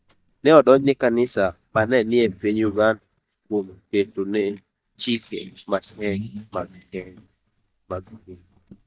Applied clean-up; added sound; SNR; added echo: neural mask model DeepFilterNet 3.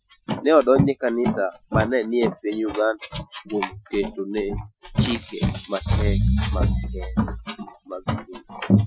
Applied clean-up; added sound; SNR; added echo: classical method Wiener filter.